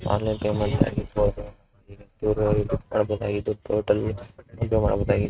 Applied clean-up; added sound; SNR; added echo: neural mask model RNNoise.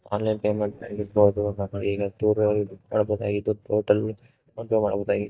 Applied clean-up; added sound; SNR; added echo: neural mask model DeepFilterNet 3.